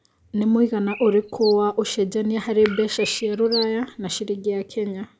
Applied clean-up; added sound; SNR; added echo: none; Bird; 14 dB; none.